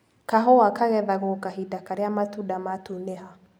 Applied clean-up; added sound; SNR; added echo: none; none; none; none.